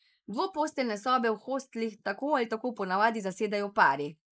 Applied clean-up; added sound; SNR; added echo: neural mask model Resemble Enhance denoiser.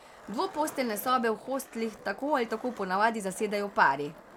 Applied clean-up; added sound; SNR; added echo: none; Skateboard; 18 dB; none.